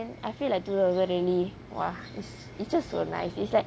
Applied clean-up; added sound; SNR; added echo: none; none; none; none.